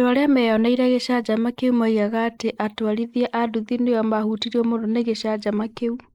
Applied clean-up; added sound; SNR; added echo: neural mask model Resemble Enhance denoiser.